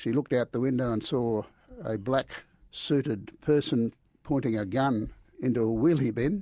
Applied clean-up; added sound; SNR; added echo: none; none; none; none.